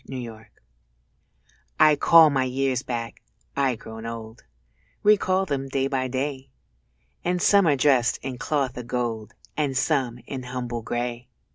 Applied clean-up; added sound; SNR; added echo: none; none; none; none.